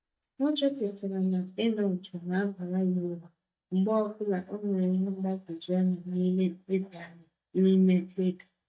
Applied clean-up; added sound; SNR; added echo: neural mask model DeepFilterNet 3.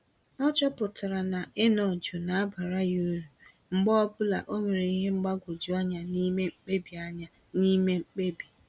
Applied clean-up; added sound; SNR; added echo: none; none; none; none.